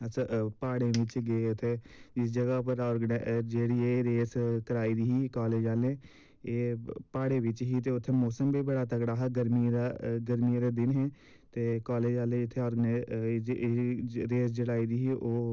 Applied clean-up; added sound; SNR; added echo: none; Coin (dropping); 19 dB; none.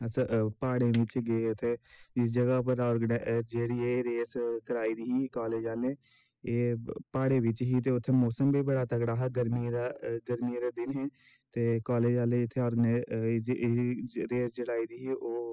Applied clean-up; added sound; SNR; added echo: classical method spectral subtraction.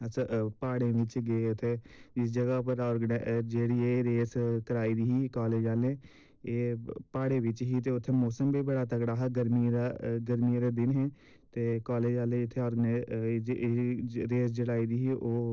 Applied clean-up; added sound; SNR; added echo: neural separator model SepFormer DNS4.